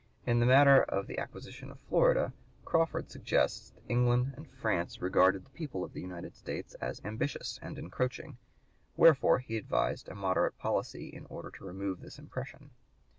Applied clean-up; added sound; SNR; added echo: none; none; none; none.